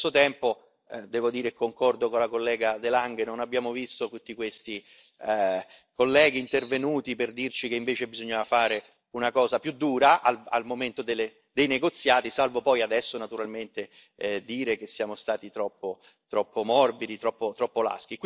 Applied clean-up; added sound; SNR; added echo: neural mask model DeepFilterNet 3.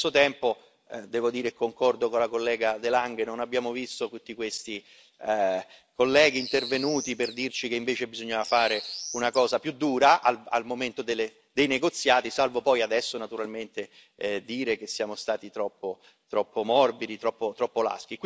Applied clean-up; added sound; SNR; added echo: none; Bird; 11 dB; none.